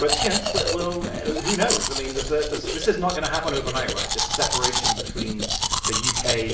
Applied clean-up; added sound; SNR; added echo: none; Domestic sounds, home sounds; -1 dB; reverberation time 0.5 s.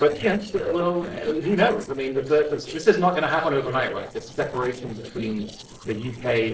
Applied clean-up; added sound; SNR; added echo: neural separator model SepFormer DNS4.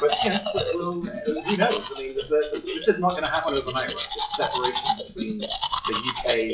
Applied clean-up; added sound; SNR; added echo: classical method WPE with log-MMSE.